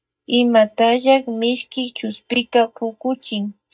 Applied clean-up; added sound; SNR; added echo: neural mask model DeepFilterNet 3.